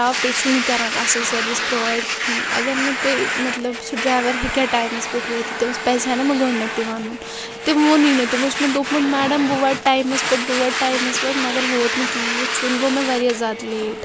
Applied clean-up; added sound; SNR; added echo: none; Domestic sounds, home sounds; 3 dB; none.